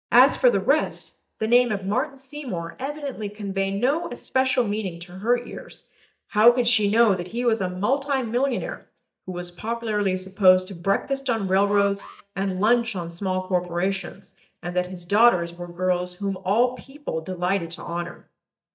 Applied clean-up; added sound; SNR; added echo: neural mask model DeepFilterNet 3.